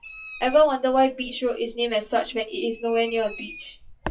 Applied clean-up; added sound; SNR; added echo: classical method WPE with log-MMSE.